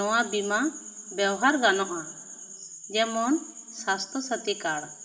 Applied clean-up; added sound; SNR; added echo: none; none; none; reverberation time 2.4 s.